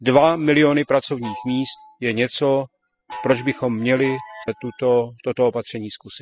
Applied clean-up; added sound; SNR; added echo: classical method spectral subtraction.